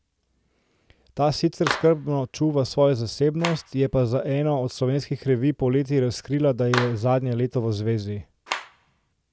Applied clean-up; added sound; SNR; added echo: none; Clapping; 14 dB; none.